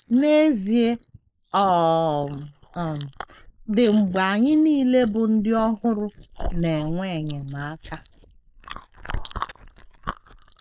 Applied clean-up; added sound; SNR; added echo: neural mask model Resemble Enhance denoiser.